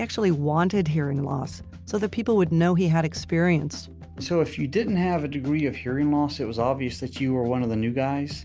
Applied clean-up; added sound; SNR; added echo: none; none; none; none.